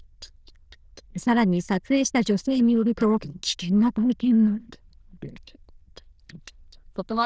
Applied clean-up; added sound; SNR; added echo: neural diffusion model UNIVERSE++.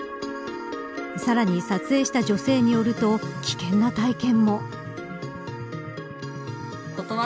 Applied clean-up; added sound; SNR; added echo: none; none; none; none.